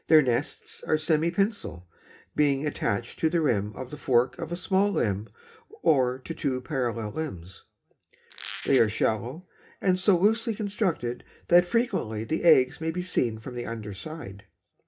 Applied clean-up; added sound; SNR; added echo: none; Squeak; 12 dB; reverberation time 0.3 s.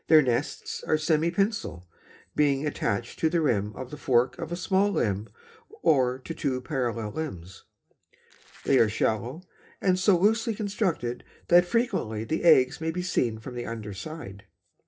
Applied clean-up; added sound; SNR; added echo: neural separator model SepFormer DNS4.